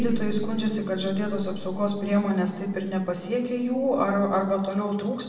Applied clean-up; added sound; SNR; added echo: none; Piano; 9 dB; reverberation time 1.1 s.